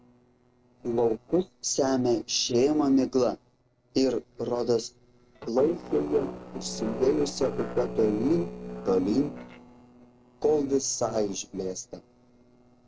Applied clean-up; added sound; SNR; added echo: neural separator model SepFormer DNS4.